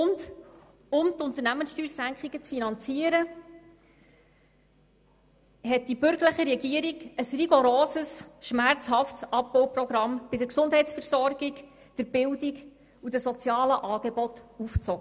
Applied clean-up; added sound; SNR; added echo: none; none; none; none.